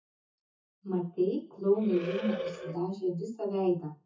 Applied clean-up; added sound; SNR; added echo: classical method WPE with log-MMSE.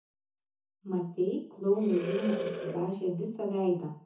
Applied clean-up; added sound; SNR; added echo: none; Animal; 5 dB; reverberation time 0.5 s.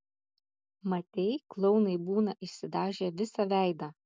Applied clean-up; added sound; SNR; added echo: none; none; none; none.